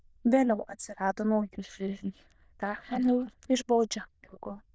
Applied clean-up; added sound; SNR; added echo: neural diffusion model UNIVERSE++.